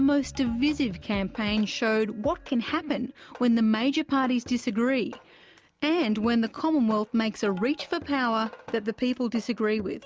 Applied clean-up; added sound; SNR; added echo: none; none; none; none.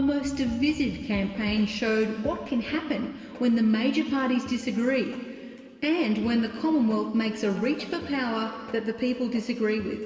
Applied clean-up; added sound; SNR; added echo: none; none; none; reverberation time 2.5 s.